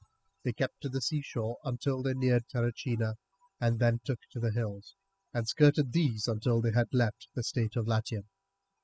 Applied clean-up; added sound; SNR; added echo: classical method spectral subtraction.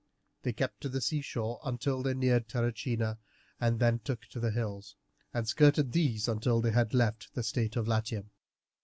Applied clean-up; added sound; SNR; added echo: none; none; none; none.